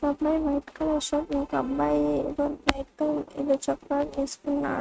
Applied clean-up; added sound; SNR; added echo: neural mask model RNNoise.